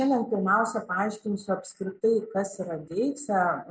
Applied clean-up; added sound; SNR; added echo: none; none; none; none.